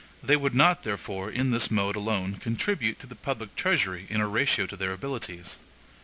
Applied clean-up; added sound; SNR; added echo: none; none; none; none.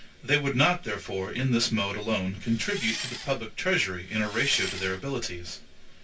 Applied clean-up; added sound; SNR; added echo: none; Engine; 9 dB; reverberation time 0.2 s.